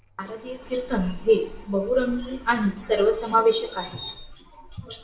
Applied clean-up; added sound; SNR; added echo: none; Frog; 17 dB; reverberation time 0.5 s.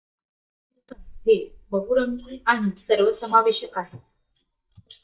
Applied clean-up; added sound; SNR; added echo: neural mask model DeepFilterNet 3.